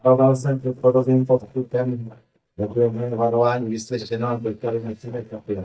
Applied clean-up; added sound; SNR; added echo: neural mask model DeepFilterNet 3.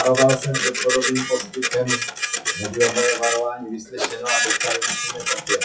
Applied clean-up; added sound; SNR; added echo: classical method WPE with log-MMSE.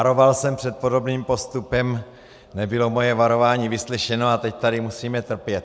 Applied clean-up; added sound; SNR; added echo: none; none; none; none.